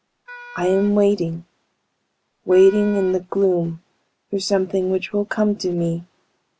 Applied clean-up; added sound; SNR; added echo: none; Wind instrument, woodwind instrument; 20 dB; none.